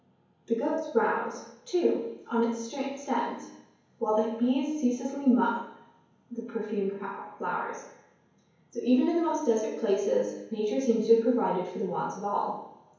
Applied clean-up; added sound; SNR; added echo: none; none; none; reverberation time 1.0 s.